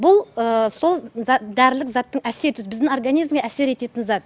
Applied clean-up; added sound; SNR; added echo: none; none; none; none.